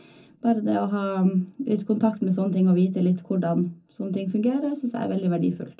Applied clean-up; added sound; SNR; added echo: none; none; none; reverberation time 0.3 s.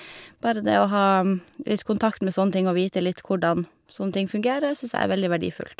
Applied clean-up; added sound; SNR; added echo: none; none; none; none.